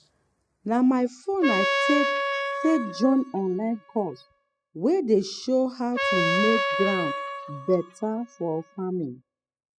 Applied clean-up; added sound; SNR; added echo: classical method spectral subtraction.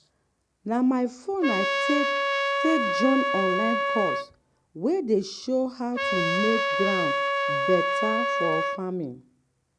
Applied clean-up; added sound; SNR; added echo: none; Trumpet; -2 dB; none.